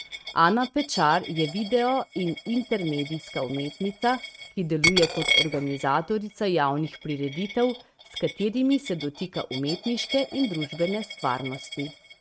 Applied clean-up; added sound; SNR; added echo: neural mask model RNNoise.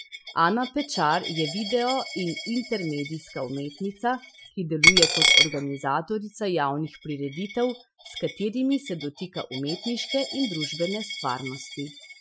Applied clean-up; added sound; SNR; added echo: classical method Wiener filter.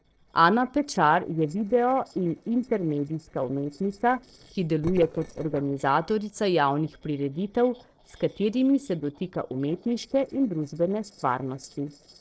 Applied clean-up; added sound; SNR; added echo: neural separator model SepFormer DNS4.